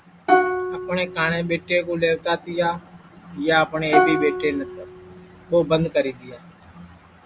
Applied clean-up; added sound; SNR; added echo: none; Plucked string instrument; 0 dB; none.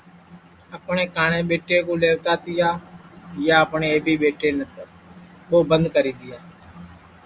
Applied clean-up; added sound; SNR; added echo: none; none; none; none.